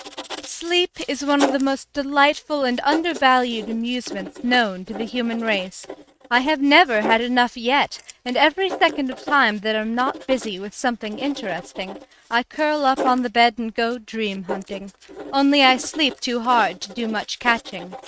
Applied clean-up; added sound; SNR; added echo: neural mask model RNNoise.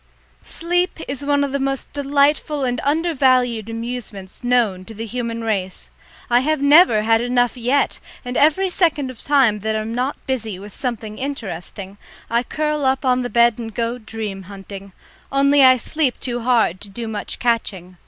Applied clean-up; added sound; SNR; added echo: none; none; none; none.